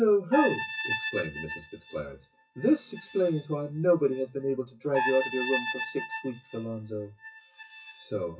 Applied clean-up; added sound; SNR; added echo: classical method WPE with log-MMSE.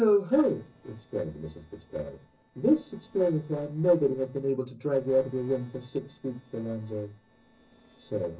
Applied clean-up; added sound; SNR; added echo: neural separator model SepFormer DNS4.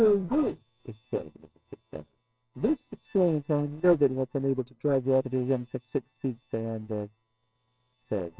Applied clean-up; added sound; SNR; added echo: neural separator model SepFormer WHAMR!.